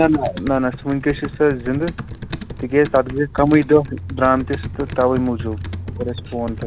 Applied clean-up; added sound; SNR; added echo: none; Computer keyboard; 10 dB; none.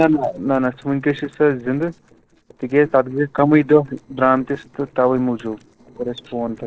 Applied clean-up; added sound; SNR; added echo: neural separator model SepFormer DNS4.